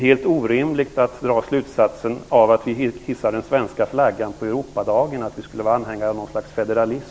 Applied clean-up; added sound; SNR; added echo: none; none; none; none.